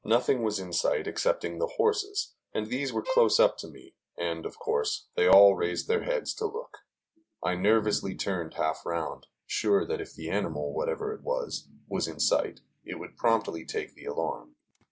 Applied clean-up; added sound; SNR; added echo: none; Bowed string instrument; 11 dB; none.